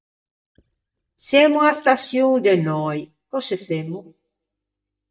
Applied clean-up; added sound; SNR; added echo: neural mask model DeepFilterNet 3.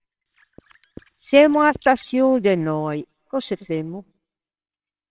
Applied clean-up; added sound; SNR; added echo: neural separator model SepFormer WHAMR!.